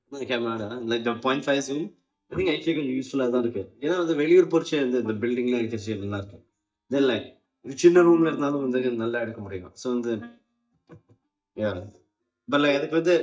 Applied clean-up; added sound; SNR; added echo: neural mask model DeepFilterNet 3.